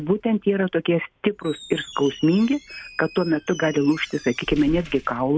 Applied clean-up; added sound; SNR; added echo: none; Squeak; 18 dB; none.